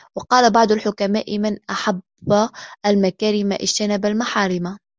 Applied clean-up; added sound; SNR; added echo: none; none; none; none.